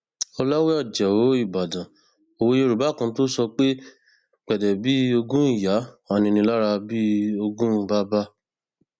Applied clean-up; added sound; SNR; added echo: none; none; none; none.